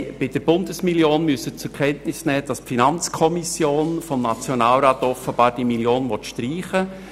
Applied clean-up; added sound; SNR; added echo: none; none; none; none.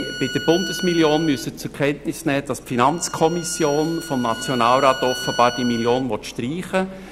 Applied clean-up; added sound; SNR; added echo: none; Bowed string instrument; 13 dB; none.